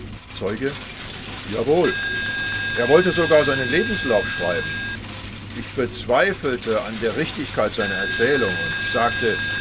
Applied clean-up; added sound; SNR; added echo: none; Coin (dropping); 3 dB; none.